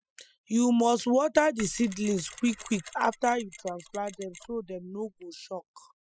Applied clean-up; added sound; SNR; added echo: classical method spectral subtraction.